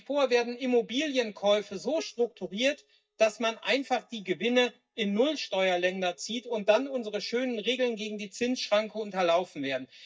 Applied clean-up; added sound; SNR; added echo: neural mask model DeepFilterNet 3.